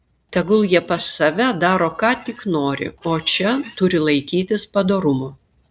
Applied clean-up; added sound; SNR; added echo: neural separator model SepFormer DNS4.